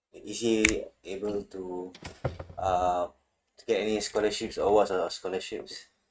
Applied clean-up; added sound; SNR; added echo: neural mask model RNNoise.